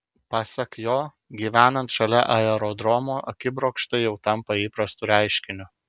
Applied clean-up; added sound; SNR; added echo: none; none; none; none.